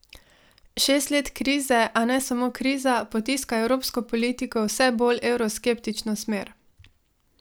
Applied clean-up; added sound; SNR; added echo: none; none; none; none.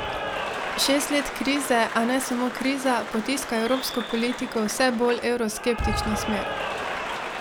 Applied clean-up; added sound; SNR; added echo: none; Applause / Cheering; 5 dB; none.